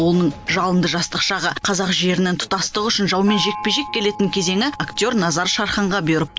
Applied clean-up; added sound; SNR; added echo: none; Gong; 17 dB; none.